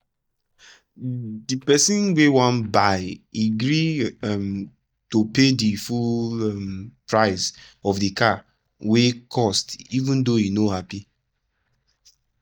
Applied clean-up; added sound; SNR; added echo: neural mask model DeepFilterNet 3.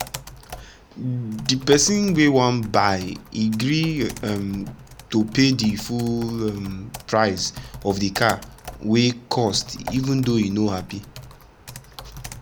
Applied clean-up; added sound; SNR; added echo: none; Typing; 15 dB; none.